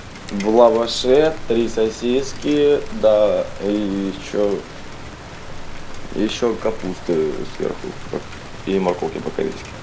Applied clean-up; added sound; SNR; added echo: none; Rain + Livestock, farm animals, working animals; 11 dB; none.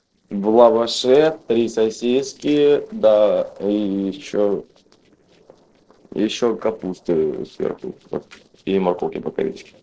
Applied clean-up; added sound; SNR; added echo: neural separator model SepFormer DNS4.